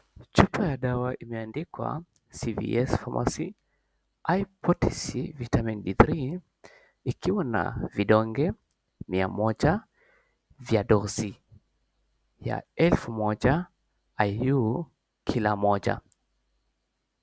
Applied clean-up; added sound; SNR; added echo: none; none; none; none.